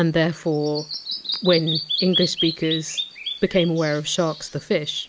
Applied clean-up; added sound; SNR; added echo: none; Bird vocalization, bird call, bird song; 7 dB; none.